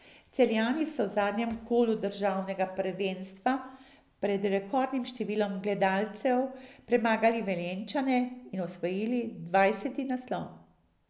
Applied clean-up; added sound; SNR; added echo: none; none; none; none.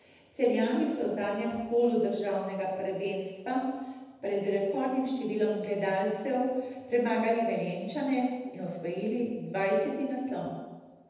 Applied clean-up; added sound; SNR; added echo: none; none; none; reverberation time 1.0 s.